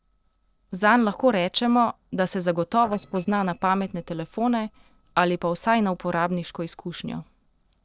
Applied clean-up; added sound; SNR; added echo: neural separator model SepFormer DNS4.